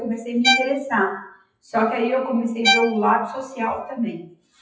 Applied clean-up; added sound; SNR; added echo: classical method WPE with log-MMSE.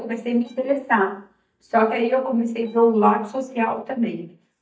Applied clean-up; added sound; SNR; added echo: neural mask model DeepFilterNet 3.